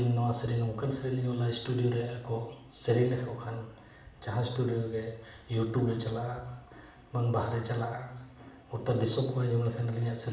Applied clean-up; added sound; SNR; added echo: none; none; none; reverberation time 0.7 s.